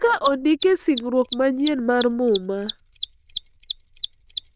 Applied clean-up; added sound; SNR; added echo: neural diffusion model UNIVERSE++.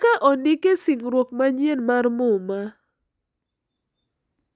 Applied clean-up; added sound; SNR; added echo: none; none; none; none.